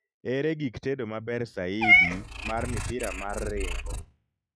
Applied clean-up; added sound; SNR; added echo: classical method log-MMSE.